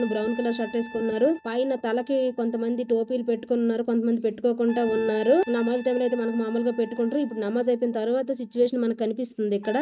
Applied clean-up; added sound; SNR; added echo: neural mask model RNNoise.